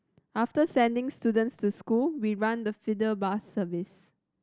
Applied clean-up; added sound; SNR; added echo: none; none; none; none.